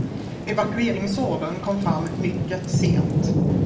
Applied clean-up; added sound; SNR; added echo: none; Thunder / Rain; -3 dB; reverberation time 1.0 s.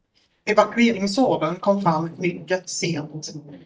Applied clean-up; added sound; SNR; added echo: neural mask model DeepFilterNet 3.